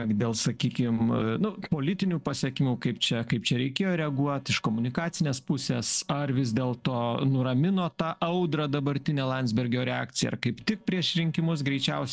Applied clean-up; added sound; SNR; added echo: neural separator model SepFormer DNS4.